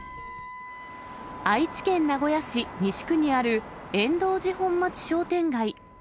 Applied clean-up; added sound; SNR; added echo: none; Wind instrument, woodwind instrument; 18 dB; none.